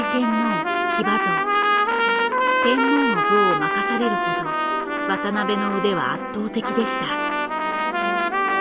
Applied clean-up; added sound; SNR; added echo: none; Trumpet; -3 dB; none.